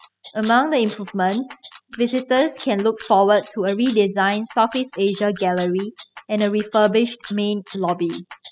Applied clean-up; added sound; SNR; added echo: classical method spectral subtraction.